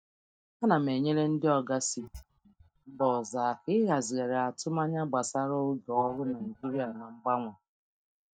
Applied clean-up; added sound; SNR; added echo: neural mask model DeepFilterNet 3.